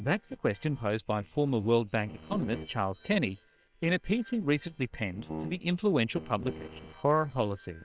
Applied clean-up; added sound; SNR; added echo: neural separator model SepFormer WHAM!.